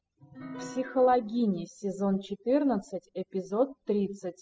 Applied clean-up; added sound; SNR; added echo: classical method spectral subtraction.